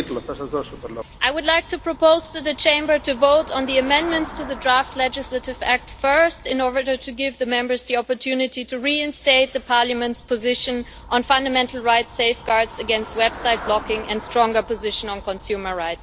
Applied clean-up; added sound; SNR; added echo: none; Traffic noise, roadway noise / Bicycle; 18 dB; none.